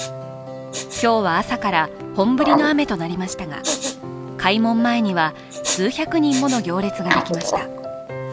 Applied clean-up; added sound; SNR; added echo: none; Respiratory sounds; 7 dB; none.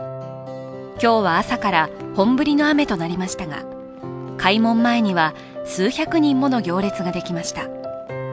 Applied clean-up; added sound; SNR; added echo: none; none; none; none.